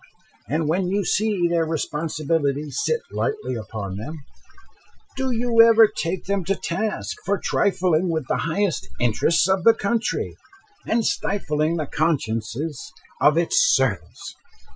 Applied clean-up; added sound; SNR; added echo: classical method Wiener filter.